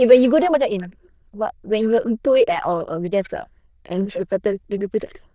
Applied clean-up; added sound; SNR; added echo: neural diffusion model UNIVERSE++.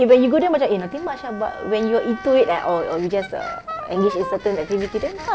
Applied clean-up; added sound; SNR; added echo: none; Wind instrument, woodwind instrument; 15 dB; none.